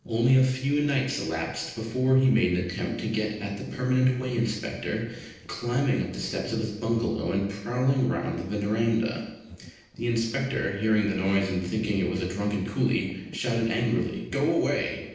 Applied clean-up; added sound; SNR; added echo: neural separator model SepFormer DNS4.